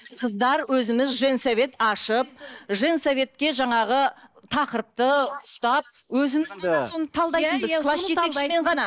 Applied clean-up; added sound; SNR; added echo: neural mask model Resemble Enhance denoiser.